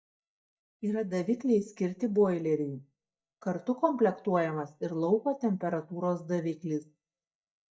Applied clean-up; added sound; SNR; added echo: neural mask model DeepFilterNet 3.